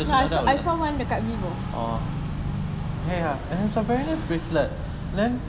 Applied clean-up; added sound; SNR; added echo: none; none; none; none.